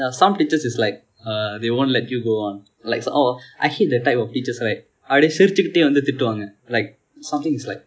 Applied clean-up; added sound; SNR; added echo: none; none; none; none.